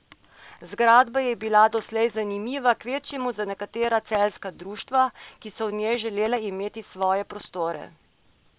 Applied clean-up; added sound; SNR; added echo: none; none; none; none.